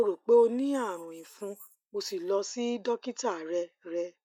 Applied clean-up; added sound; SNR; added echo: neural mask model DeepFilterNet 3.